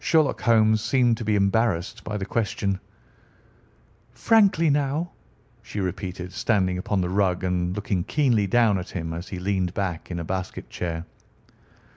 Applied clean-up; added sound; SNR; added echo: none; none; none; none.